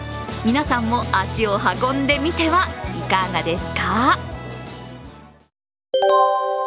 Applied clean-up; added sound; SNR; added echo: none; none; none; none.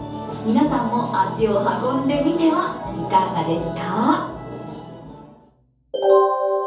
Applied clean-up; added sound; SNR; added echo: none; none; none; reverberation time 0.6 s.